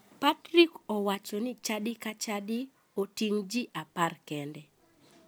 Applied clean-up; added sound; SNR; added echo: none; none; none; none.